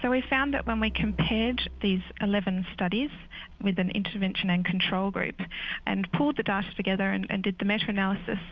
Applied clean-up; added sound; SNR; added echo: none; Truck; 16 dB; none.